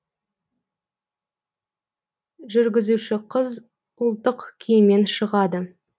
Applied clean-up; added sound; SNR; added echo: none; none; none; none.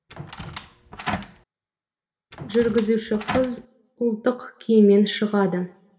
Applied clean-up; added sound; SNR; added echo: none; Door; 10 dB; reverberation time 0.7 s.